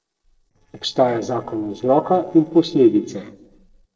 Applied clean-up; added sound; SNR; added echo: neural separator model SepFormer DNS4.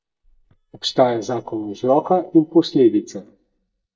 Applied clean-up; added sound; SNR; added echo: neural mask model DeepFilterNet 3.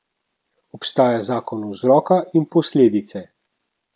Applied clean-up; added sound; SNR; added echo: none; none; none; none.